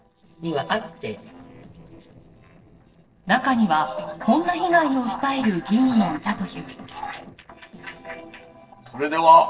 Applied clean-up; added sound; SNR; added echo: neural separator model SepFormer DNS4.